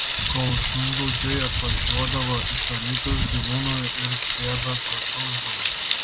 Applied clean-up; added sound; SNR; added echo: none; Thunder; -3 dB; none.